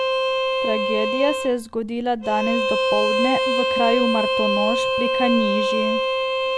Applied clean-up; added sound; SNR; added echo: none; Bowed string instrument; -3 dB; none.